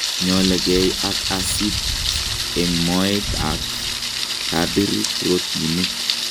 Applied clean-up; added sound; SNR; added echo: none; Thunder; 0 dB; none.